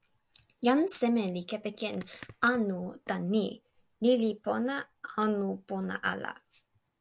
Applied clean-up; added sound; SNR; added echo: none; none; none; none.